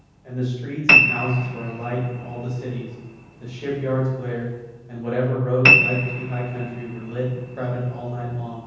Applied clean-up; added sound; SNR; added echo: none; Piano; -2 dB; reverberation time 1.1 s.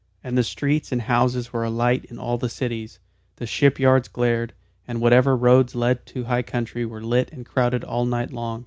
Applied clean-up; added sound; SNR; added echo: none; none; none; none.